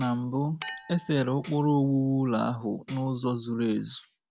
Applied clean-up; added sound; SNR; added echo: none; Chink, clink + Tambourine; 12 dB; none.